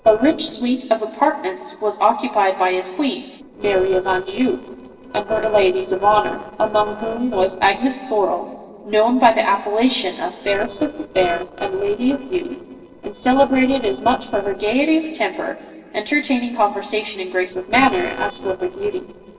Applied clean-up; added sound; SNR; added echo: neural separator model SepFormer DNS4.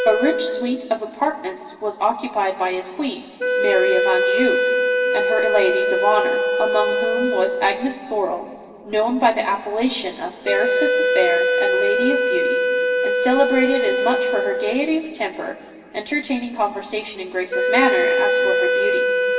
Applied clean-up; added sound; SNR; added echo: none; Wind instrument, woodwind instrument; -2 dB; reverberation time 2.3 s.